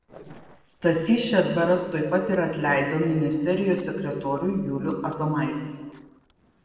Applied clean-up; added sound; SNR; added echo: neural separator model SepFormer DNS4.